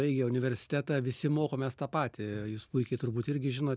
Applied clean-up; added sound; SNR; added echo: none; none; none; none.